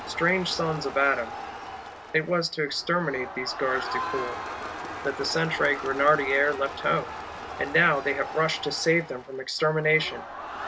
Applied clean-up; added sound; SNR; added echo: none; Crowd; 9 dB; none.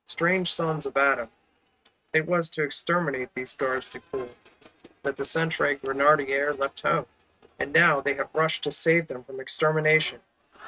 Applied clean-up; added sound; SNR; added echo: neural mask model RNNoise.